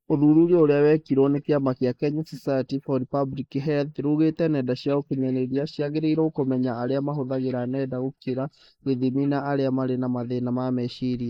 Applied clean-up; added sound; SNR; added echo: neural mask model Resemble Enhance denoiser.